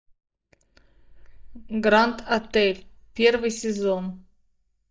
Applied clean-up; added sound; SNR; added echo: neural mask model DeepFilterNet 3.